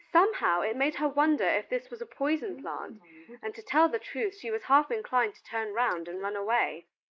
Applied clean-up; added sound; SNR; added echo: neural mask model Resemble Enhance denoiser.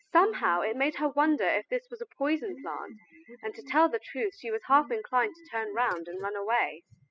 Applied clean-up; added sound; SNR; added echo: classical method spectral subtraction.